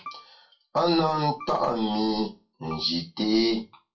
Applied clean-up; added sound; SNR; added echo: classical method WPE with log-MMSE.